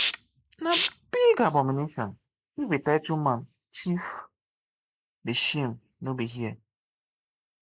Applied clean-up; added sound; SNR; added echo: neural mask model Resemble Enhance denoiser.